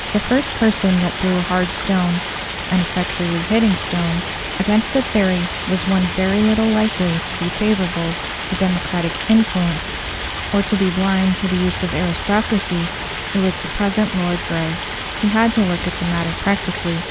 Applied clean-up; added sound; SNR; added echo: none; Stream; 5 dB; none.